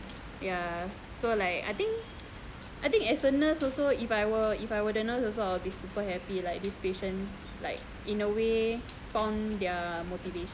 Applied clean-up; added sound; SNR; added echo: none; none; none; none.